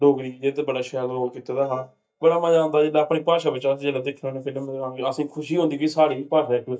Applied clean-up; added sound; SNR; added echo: neural mask model DeepFilterNet 3.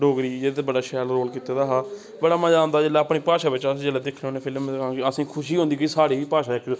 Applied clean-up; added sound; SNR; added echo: none; none; none; none.